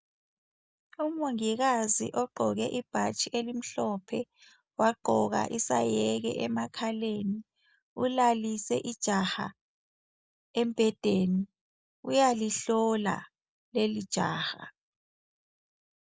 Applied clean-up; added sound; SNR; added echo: none; none; none; none.